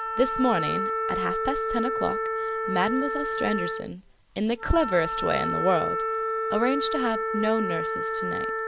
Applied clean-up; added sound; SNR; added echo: none; Wind instrument, woodwind instrument; 0 dB; none.